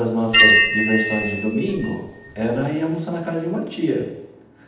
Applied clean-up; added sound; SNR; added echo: none; Bell; -4 dB; reverberation time 0.8 s.